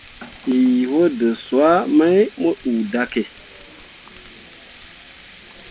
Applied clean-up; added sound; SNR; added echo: none; Frying (food); 19 dB; none.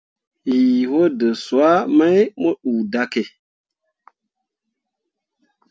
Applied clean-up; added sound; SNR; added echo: none; none; none; none.